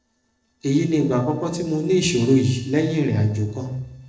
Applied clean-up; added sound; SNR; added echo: neural separator model SepFormer DNS4.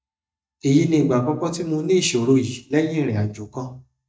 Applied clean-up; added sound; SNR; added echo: neural mask model DeepFilterNet 3.